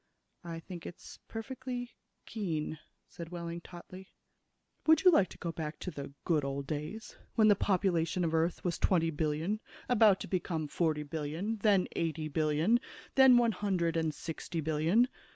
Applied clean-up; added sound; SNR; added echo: none; none; none; none.